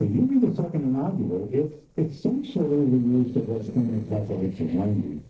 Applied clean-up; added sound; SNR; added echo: neural separator model SepFormer DNS4.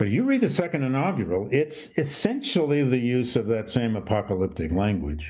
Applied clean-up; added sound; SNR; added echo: none; none; none; none.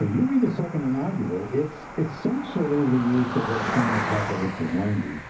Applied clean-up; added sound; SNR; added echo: none; Cricket; 8 dB; reverberation time 0.4 s.